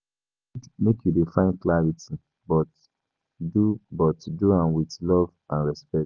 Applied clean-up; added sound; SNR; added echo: none; none; none; none.